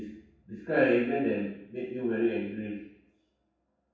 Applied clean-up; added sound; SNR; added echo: none; none; none; reverberation time 0.7 s.